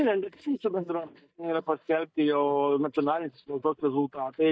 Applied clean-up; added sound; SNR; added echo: neural mask model DeepFilterNet 3.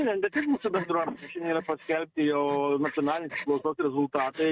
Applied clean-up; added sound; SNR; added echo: neural mask model RNNoise.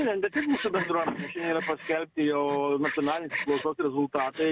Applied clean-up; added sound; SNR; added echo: none; Sawing; 10 dB; none.